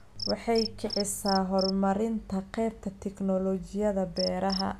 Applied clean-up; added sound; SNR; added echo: none; Cricket; 12 dB; none.